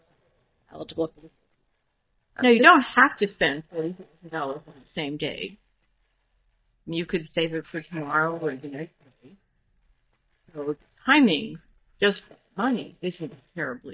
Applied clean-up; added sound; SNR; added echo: neural mask model DeepFilterNet 3.